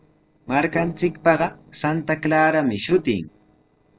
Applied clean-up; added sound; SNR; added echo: neural separator model SepFormer DNS4.